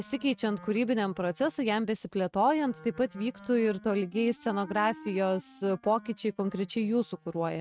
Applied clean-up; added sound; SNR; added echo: neural mask model RNNoise.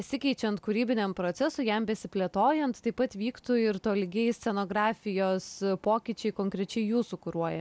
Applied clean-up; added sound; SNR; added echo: none; none; none; none.